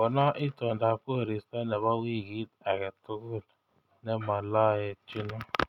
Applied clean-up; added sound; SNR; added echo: none; none; none; none.